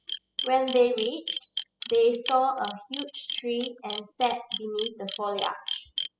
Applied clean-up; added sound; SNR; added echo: classical method spectral subtraction.